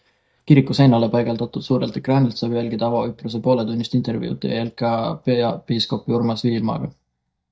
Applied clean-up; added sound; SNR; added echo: neural mask model DeepFilterNet 3.